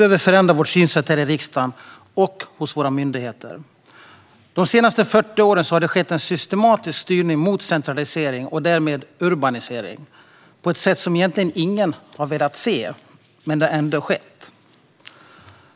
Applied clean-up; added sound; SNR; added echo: none; none; none; none.